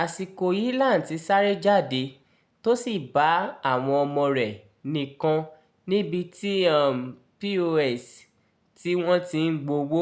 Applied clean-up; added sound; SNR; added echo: none; none; none; none.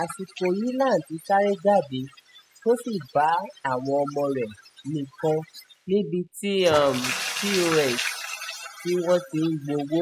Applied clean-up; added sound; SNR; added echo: classical method spectral subtraction.